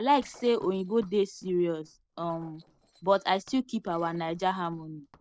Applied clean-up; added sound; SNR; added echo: neural separator model SepFormer DNS4.